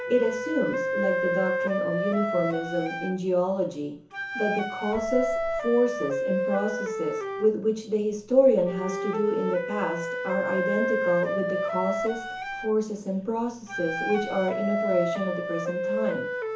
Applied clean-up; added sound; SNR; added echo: none; Wind instrument, woodwind instrument; 3 dB; reverberation time 0.7 s.